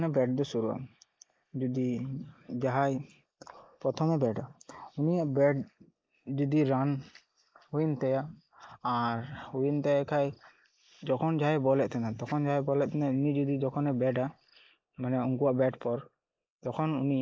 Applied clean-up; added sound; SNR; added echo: neural mask model Resemble Enhance denoiser.